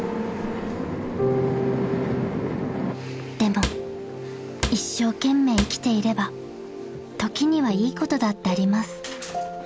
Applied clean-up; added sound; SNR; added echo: none; Cupboard open or close / Drawer open or close; 8 dB; none.